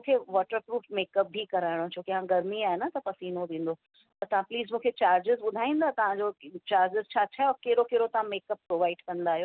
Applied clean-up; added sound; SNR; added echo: none; none; none; none.